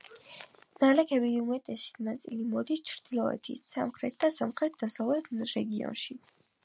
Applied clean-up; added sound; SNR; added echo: none; none; none; none.